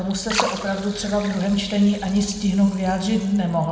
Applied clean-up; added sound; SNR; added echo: none; Liquid; 13 dB; reverberation time 1.0 s.